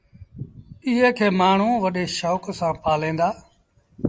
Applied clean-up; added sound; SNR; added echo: none; none; none; none.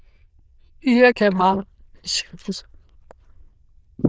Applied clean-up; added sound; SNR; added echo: neural diffusion model UNIVERSE++.